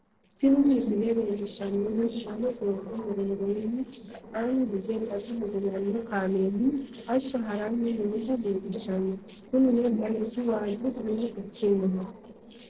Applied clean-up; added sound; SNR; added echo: neural separator model SepFormer DNS4.